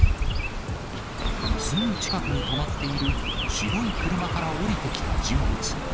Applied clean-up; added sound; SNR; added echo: none; Chirp, tweet; -4 dB; none.